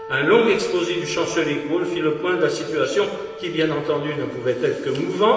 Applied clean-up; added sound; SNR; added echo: none; Wind instrument, woodwind instrument; 14 dB; reverberation time 1.3 s.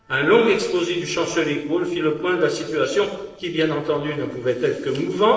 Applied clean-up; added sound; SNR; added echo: neural separator model SepFormer DNS4.